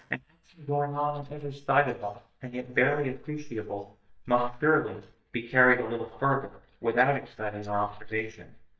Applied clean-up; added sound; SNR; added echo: neural mask model DeepFilterNet 3.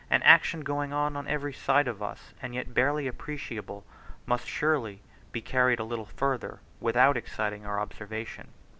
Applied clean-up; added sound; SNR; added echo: none; none; none; none.